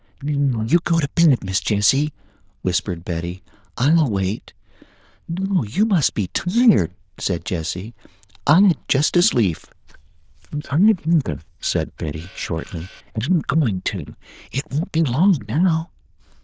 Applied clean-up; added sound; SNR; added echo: neural diffusion model UNIVERSE++.